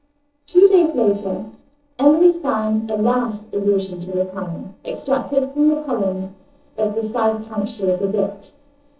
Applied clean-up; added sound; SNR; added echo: neural separator model SepFormer DNS4.